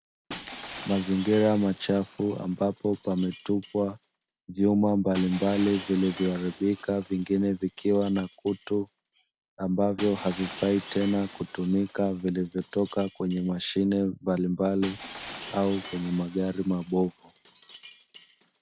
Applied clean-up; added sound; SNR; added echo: none; Shatter; 18 dB; none.